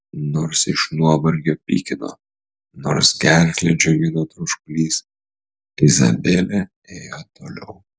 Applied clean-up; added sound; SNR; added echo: none; none; none; none.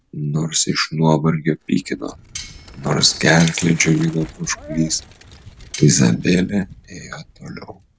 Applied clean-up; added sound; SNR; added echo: none; Bicycle + Cutlery, silverware; 18 dB; none.